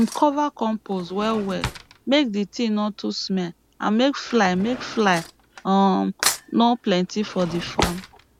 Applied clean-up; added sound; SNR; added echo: none; Cutlery, silverware / Drawer open or close; 12 dB; none.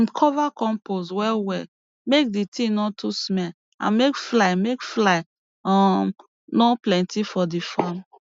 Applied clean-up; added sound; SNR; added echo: none; none; none; none.